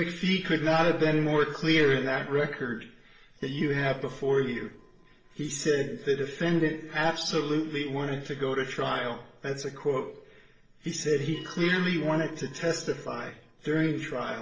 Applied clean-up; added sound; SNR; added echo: neural separator model SepFormer DNS4.